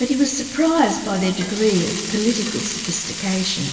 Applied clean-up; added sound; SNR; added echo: none; Frying (food); 9 dB; reverberation time 2.3 s.